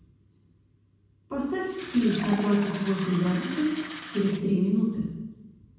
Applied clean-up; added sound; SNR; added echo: none; Fill (with liquid); 13 dB; reverberation time 1.1 s.